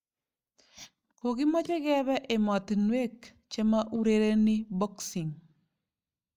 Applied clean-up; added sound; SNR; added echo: neural mask model DeepFilterNet 3.